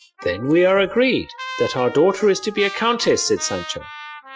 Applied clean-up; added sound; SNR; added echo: classical method Wiener filter.